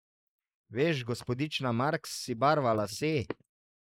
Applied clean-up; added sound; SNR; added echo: neural mask model Resemble Enhance denoiser.